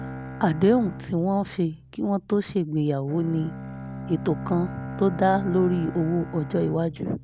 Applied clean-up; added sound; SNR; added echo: none; Bowed string instrument; 12 dB; none.